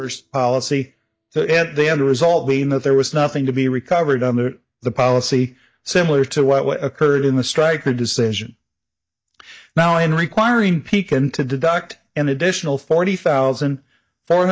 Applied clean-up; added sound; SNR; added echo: neural mask model DeepFilterNet 3.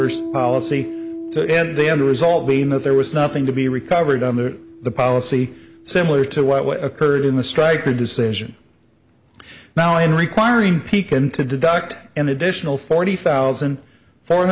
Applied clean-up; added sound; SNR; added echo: none; Piano; 17 dB; none.